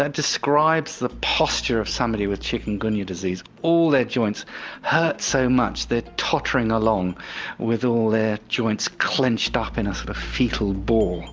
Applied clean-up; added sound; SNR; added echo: none; none; none; none.